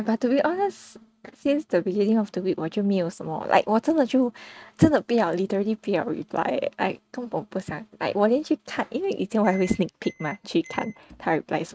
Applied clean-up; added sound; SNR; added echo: neural mask model RNNoise.